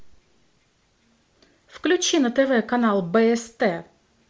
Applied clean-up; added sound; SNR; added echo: none; none; none; none.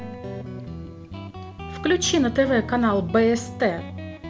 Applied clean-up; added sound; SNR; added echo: none; Guitar; 10 dB; none.